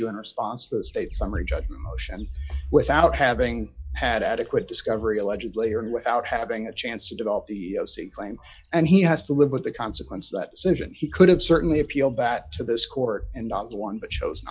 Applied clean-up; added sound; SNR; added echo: classical method log-MMSE.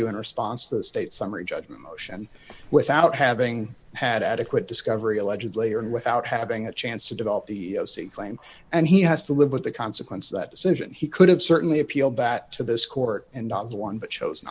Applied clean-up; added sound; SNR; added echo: none; none; none; none.